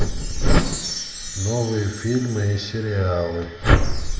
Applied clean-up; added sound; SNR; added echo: none; Wind chime; 15 dB; reverberation time 0.8 s.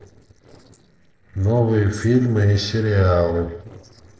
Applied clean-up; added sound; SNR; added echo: neural separator model SepFormer DNS4.